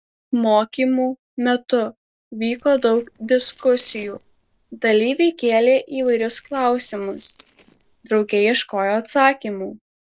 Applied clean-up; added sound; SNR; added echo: neural separator model SepFormer DNS4.